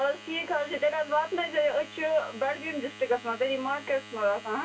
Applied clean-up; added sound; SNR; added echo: none; Domestic sounds, home sounds; 17 dB; reverberation time 0.1 s.